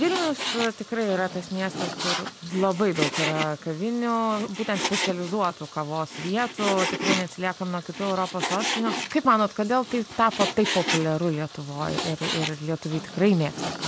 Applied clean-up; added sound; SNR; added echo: none; Frying (food); 6 dB; none.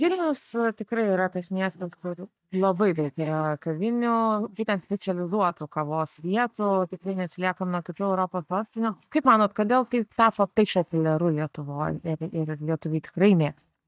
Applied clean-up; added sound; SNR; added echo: neural mask model DeepFilterNet 3.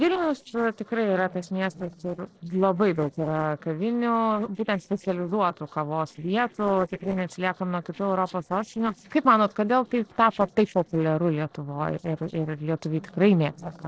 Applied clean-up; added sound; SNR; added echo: neural separator model SepFormer DNS4.